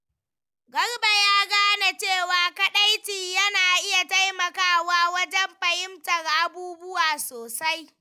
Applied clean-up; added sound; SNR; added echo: none; none; none; none.